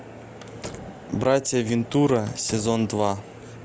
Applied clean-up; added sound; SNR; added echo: none; Slam; 19 dB; none.